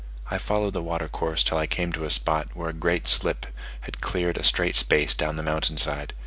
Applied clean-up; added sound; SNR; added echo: none; none; none; none.